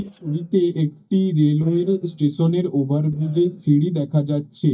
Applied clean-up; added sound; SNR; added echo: neural mask model DeepFilterNet 3.